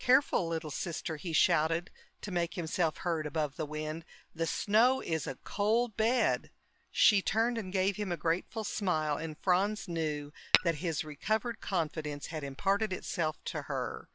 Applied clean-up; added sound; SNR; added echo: none; Tap / Glass; 1 dB; none.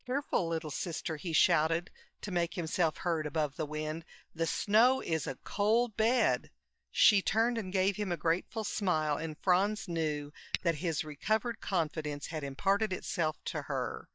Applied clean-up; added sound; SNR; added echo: neural mask model DeepFilterNet 3.